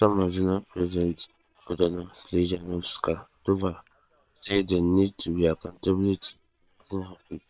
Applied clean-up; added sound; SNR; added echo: neural separator model SepFormer WHAM!.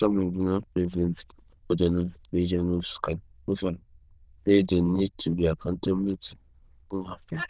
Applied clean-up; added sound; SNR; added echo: neural diffusion model UNIVERSE++.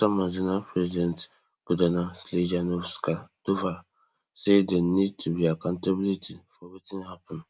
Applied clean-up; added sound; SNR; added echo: none; none; none; none.